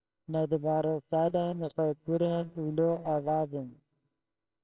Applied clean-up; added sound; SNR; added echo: neural separator model SepFormer WHAMR!.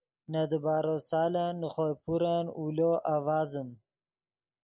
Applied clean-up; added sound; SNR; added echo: none; none; none; none.